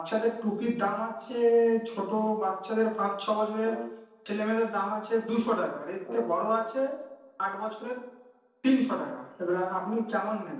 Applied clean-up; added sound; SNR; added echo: neural separator model SepFormer DNS4.